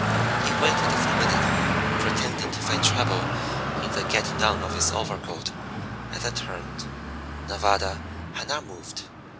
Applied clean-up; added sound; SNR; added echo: none; Traffic noise, roadway noise; -3 dB; none.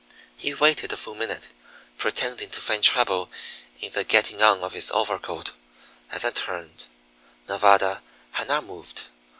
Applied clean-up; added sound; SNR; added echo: none; none; none; none.